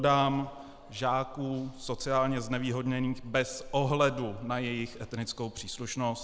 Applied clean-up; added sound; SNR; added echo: none; Livestock, farm animals, working animals; 15 dB; none.